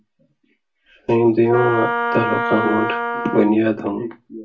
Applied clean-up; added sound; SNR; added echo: none; Wind instrument, woodwind instrument; 3 dB; reverberation time 0.2 s.